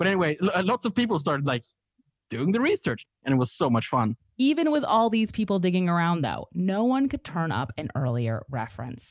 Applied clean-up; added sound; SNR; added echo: none; none; none; none.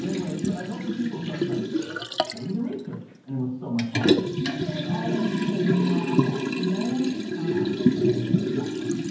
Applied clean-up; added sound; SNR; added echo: none; Liquid; -4 dB; reverberation time 0.9 s.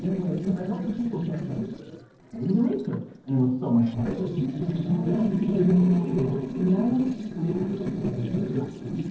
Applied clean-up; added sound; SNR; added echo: neural separator model SepFormer DNS4.